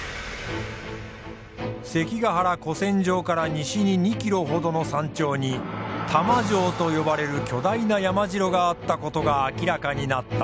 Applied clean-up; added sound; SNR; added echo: none; none; none; none.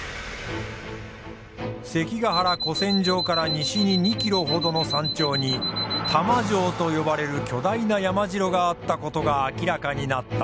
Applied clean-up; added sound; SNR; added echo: none; Alarm; 4 dB; none.